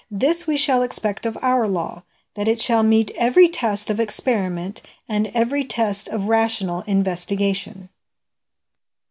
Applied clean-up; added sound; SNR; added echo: none; none; none; none.